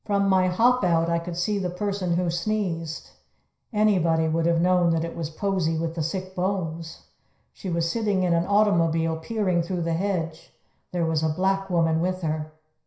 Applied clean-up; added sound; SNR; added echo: none; none; none; reverberation time 0.5 s.